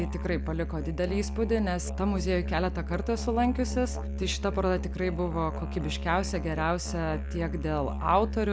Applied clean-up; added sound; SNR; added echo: none; Musical instrument; 4 dB; none.